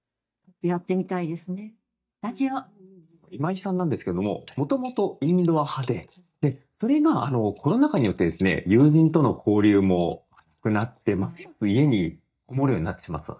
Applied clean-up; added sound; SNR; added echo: neural mask model DeepFilterNet 3.